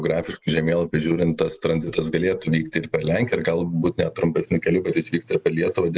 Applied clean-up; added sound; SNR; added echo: neural mask model Resemble Enhance denoiser.